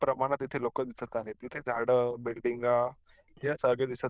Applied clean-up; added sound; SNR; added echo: neural diffusion model UNIVERSE++.